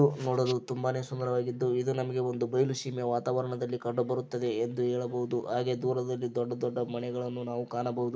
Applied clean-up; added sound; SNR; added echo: none; none; none; none.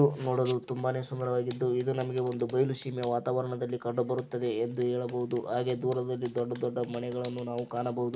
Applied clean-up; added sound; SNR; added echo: none; Computer keyboard; 19 dB; none.